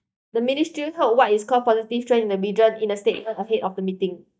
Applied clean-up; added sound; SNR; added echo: neural mask model DeepFilterNet 3.